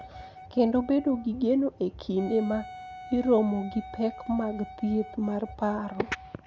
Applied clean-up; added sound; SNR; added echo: none; Wind instrument, woodwind instrument; 17 dB; none.